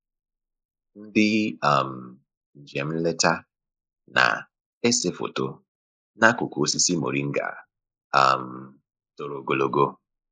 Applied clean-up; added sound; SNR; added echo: neural mask model Resemble Enhance denoiser.